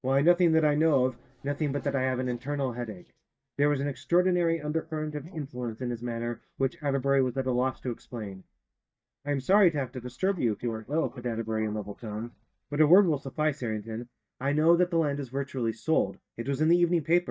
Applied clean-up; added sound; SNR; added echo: neural mask model DeepFilterNet 3.